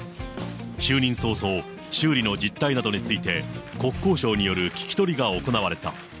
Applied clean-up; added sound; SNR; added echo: none; none; none; none.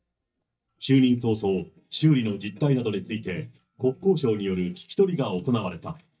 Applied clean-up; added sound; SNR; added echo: neural mask model DeepFilterNet 3.